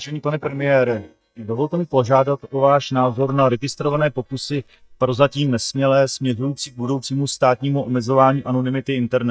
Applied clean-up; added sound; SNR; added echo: neural mask model DeepFilterNet 3.